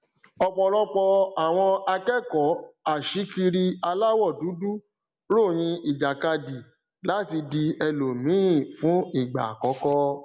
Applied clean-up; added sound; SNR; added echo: none; none; none; none.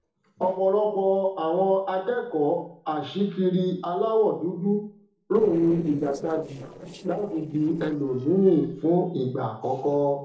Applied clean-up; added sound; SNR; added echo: neural separator model SepFormer DNS4.